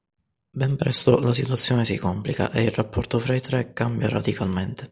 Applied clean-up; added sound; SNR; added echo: none; none; none; none.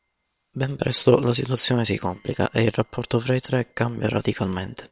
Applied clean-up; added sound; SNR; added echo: neural separator model SepFormer WHAM!.